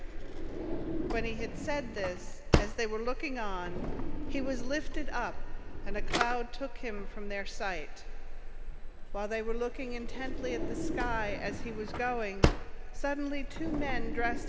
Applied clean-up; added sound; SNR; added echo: none; Drawer open or close; -4 dB; none.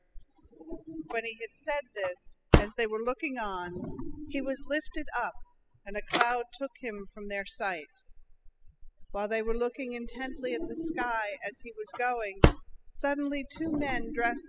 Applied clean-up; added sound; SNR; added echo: classical method spectral subtraction.